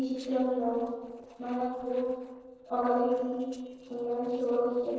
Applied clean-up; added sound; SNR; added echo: neural separator model SepFormer DNS4.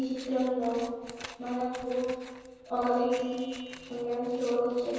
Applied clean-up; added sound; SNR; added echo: none; Scissors; 18 dB; reverberation time 1.2 s.